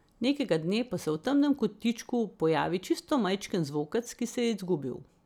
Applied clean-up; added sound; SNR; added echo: none; none; none; none.